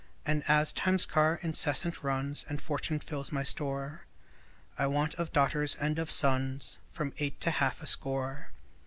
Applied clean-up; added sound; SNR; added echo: none; none; none; none.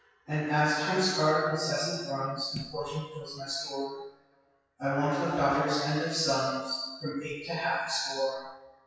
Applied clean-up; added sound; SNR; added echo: classical method WPE with log-MMSE.